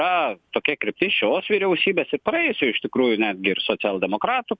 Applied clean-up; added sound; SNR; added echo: none; none; none; none.